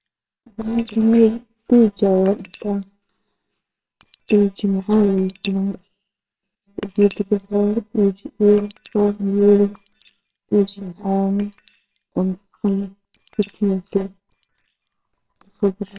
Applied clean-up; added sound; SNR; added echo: neural separator model SepFormer WHAMR!.